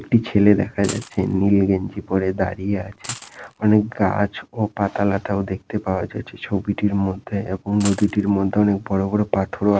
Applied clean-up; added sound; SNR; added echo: none; Coin (dropping); 16 dB; none.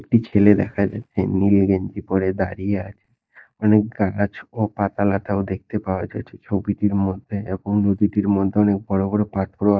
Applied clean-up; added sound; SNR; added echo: neural mask model DeepFilterNet 3.